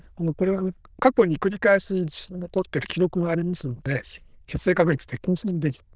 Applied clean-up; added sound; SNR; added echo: neural diffusion model UNIVERSE++.